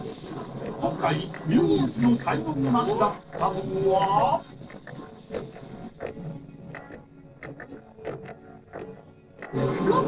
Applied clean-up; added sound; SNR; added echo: neural separator model SepFormer DNS4.